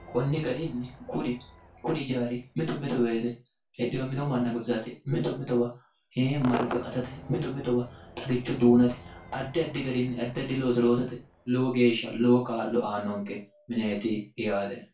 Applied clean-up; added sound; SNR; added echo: none; Crowd / Cheering / Fireworks; 18 dB; reverberation time 0.2 s.